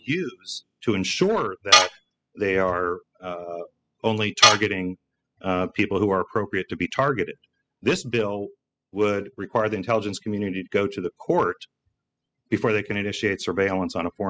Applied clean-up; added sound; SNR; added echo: classical method spectral subtraction.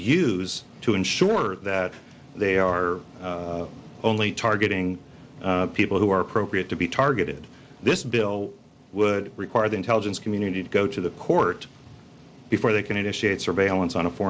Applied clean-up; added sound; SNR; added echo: none; none; none; none.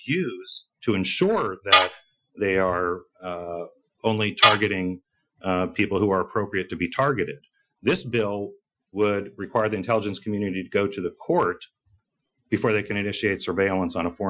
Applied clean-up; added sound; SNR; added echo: classical method Wiener filter.